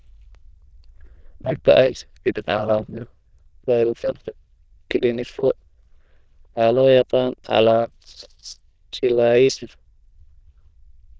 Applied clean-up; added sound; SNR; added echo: neural diffusion model UNIVERSE++.